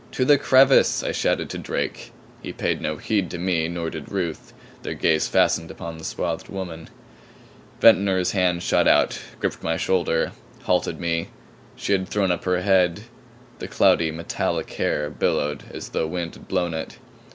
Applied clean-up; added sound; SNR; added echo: none; none; none; none.